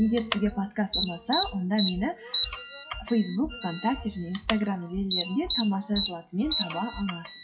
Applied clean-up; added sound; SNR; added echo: classical method WPE with log-MMSE.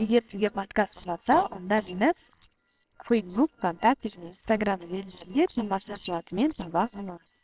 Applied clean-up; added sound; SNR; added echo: neural separator model SepFormer WHAMR!.